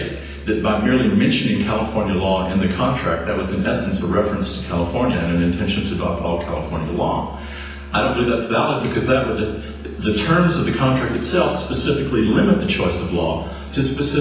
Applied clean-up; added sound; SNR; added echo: none; Musical instrument; 14 dB; reverberation time 0.9 s.